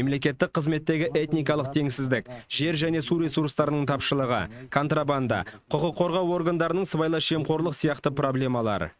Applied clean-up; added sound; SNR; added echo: neural mask model RNNoise.